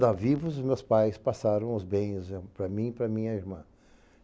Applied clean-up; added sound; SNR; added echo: none; none; none; none.